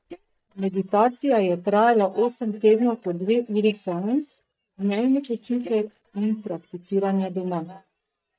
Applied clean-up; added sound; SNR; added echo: neural mask model DeepFilterNet 3.